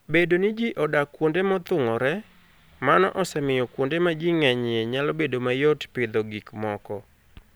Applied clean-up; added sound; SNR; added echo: none; none; none; none.